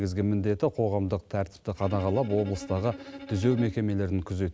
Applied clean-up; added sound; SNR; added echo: none; Bowed string instrument; 15 dB; none.